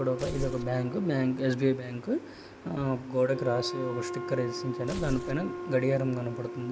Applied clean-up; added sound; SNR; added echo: none; Tearing + Wind instrument, woodwind instrument; 8 dB; none.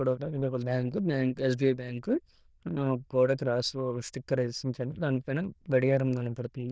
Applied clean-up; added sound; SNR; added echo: neural diffusion model UNIVERSE++.